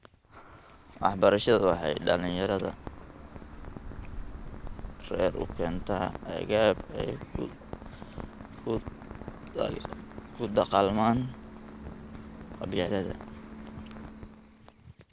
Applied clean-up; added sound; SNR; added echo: none; Rain; 11 dB; none.